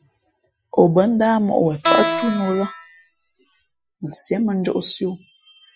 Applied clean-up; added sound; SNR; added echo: classical method Wiener filter.